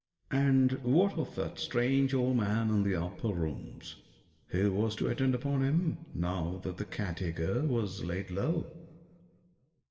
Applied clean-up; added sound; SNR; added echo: none; none; none; reverberation time 1.5 s.